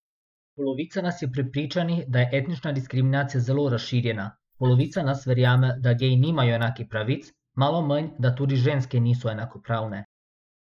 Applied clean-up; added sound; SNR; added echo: neural mask model Resemble Enhance denoiser.